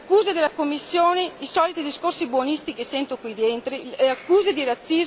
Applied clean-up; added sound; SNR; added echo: none; none; none; none.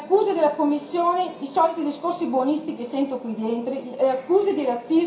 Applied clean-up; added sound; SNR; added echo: none; none; none; reverberation time 0.5 s.